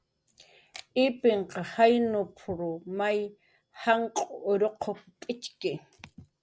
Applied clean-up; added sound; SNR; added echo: none; none; none; none.